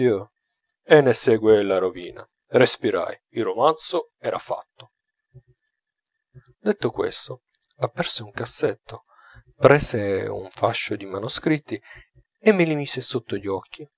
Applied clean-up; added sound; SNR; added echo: none; none; none; none.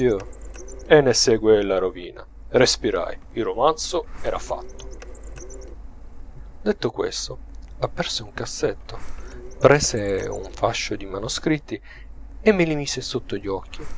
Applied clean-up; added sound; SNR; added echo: none; Printer; 12 dB; none.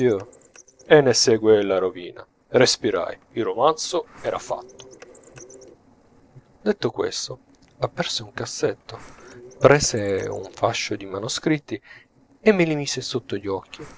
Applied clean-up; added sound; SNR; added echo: neural separator model SepFormer DNS4.